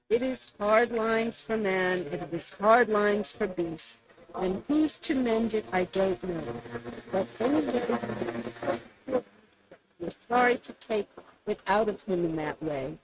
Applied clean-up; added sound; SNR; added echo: neural mask model RNNoise.